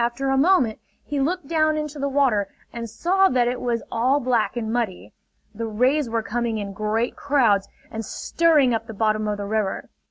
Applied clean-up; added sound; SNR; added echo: none; none; none; none.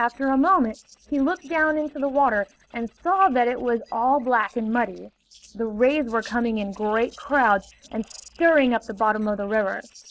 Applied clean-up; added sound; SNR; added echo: neural separator model SepFormer DNS4.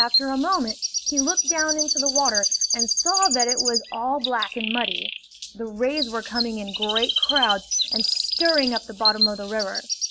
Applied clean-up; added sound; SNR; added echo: none; Chirp, tweet; -1 dB; none.